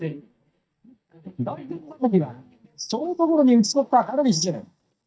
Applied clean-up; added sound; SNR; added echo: neural mask model DeepFilterNet 3.